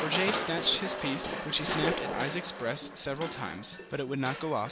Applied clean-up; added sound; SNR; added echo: none; Crushing; 6 dB; none.